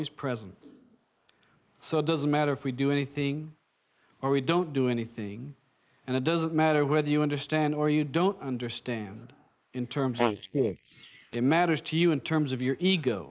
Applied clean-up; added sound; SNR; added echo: neural mask model Resemble Enhance denoiser.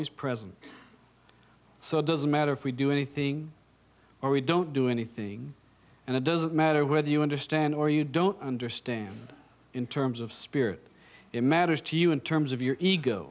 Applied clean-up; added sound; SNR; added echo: none; none; none; none.